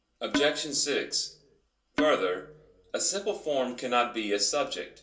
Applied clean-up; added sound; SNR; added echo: none; Percussion; 4 dB; reverberation time 0.2 s.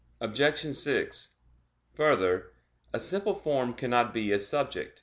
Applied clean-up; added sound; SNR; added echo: none; none; none; none.